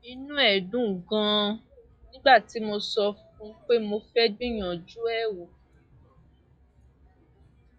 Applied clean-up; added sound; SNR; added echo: classical method log-MMSE.